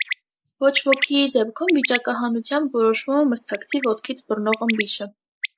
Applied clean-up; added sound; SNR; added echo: neural mask model Resemble Enhance denoiser.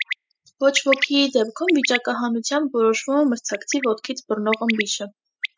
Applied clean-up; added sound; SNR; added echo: classical method spectral subtraction.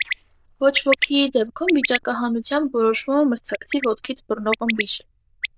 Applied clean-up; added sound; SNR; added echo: neural diffusion model UNIVERSE++.